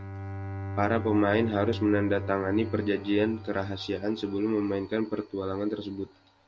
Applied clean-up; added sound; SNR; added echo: none; Bowed string instrument; 10 dB; none.